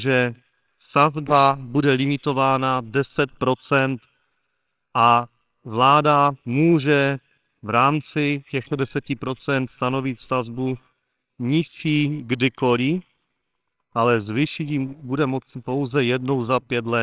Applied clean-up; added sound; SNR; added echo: neural separator model SepFormer WHAMR!.